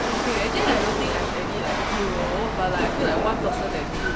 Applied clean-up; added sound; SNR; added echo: none; Rattle / Chatter / Hiss / Engine / Mechanisms; -4 dB; reverberation time 0.2 s.